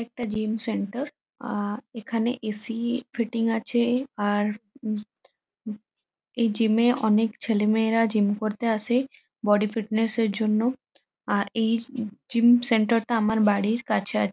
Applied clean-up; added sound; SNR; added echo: none; none; none; none.